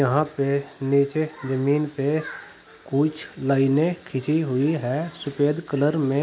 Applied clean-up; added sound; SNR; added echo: none; none; none; none.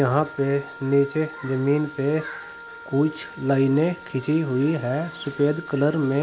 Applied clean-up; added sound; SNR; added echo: none; Wind instrument, woodwind instrument; 17 dB; none.